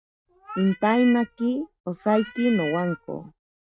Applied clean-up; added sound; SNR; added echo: neural mask model RNNoise.